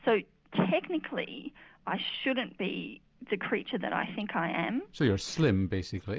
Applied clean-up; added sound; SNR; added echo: none; none; none; none.